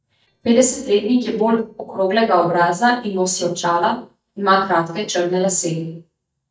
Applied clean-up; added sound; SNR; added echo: neural mask model DeepFilterNet 3.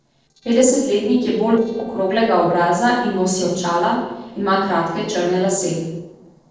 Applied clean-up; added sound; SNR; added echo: neural separator model SepFormer DNS4.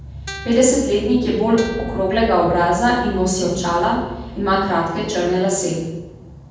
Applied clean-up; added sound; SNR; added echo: none; Guitar; 18 dB; reverberation time 1.2 s.